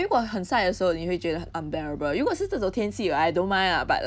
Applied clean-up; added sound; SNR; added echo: none; none; none; none.